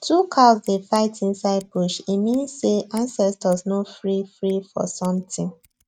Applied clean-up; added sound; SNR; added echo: neural mask model RNNoise.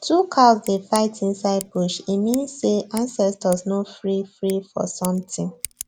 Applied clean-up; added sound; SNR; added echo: none; Scissors; 20 dB; none.